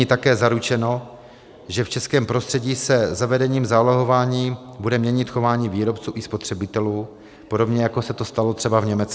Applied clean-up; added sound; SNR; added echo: none; none; none; none.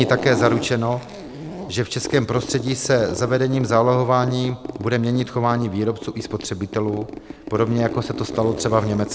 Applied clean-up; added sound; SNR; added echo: none; Zipper (clothing); 10 dB; none.